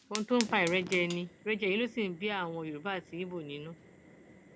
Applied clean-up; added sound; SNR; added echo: none; Fire; 11 dB; none.